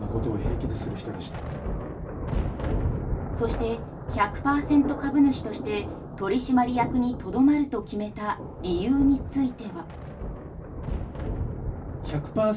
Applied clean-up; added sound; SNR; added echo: none; Thunder; 5 dB; reverberation time 0.2 s.